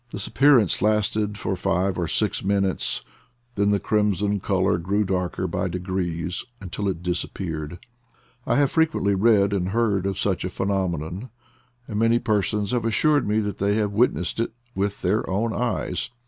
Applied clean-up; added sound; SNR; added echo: none; none; none; none.